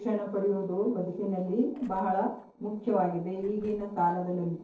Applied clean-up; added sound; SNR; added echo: neural separator model SepFormer DNS4.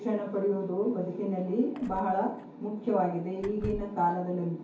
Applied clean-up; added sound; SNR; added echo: none; Door / Car; 15 dB; reverberation time 0.6 s.